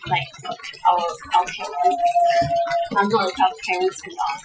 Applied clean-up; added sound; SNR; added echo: classical method Wiener filter.